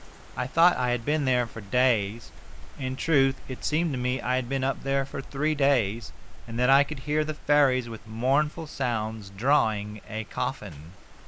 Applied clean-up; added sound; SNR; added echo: none; Wind; 11 dB; none.